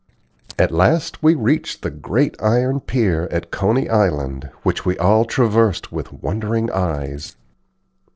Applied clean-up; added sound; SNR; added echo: neural separator model SepFormer DNS4.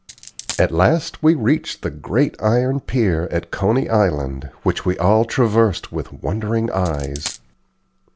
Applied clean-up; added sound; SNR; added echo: none; Coin (dropping); 14 dB; none.